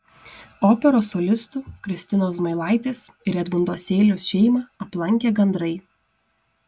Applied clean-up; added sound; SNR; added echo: none; none; none; none.